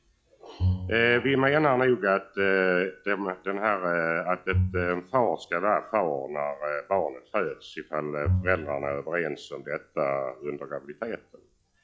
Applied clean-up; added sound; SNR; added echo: classical method log-MMSE.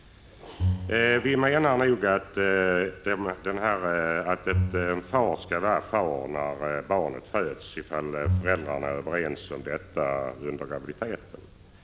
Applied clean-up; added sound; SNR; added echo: none; Bowed string instrument; 8 dB; none.